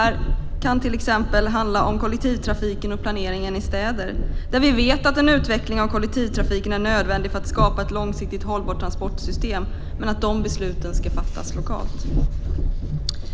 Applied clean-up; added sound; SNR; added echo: none; Train; 0 dB; none.